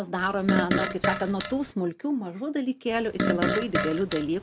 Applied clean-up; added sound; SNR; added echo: none; Fart; 1 dB; none.